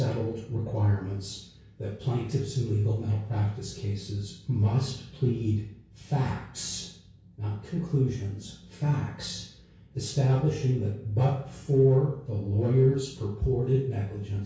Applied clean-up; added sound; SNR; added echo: none; none; none; reverberation time 0.6 s.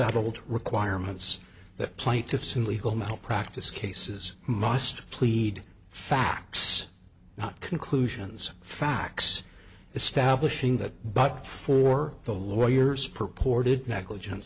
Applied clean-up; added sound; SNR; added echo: none; none; none; none.